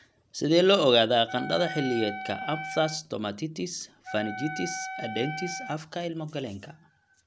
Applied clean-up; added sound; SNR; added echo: none; Wind instrument, woodwind instrument; 9 dB; none.